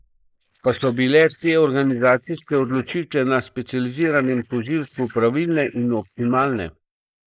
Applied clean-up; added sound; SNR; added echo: neural mask model Resemble Enhance denoiser.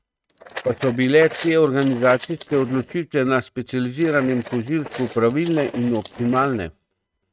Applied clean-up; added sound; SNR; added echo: neural mask model RNNoise.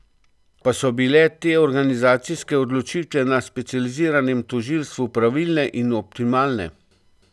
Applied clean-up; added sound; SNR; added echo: none; none; none; none.